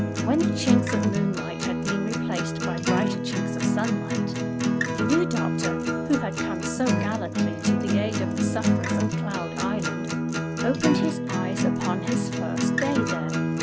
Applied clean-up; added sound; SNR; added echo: none; Acoustic guitar; -5 dB; none.